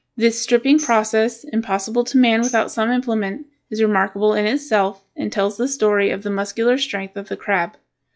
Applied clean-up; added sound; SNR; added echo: classical method log-MMSE.